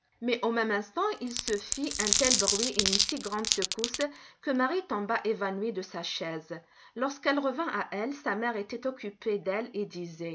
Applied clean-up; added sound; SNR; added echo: none; Glass; -2 dB; none.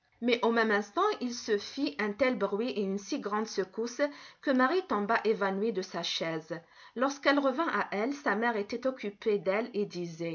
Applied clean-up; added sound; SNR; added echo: none; none; none; none.